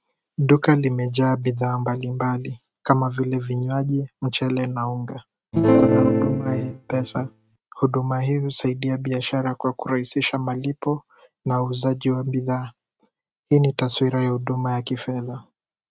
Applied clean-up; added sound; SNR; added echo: neural mask model RNNoise.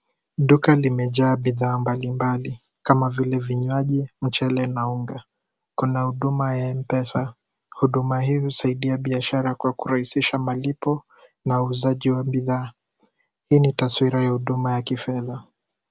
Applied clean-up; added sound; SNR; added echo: none; none; none; none.